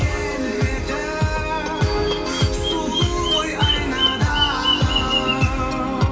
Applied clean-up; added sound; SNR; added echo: none; Bird vocalization, bird call, bird song; 6 dB; reverberation time 2.4 s.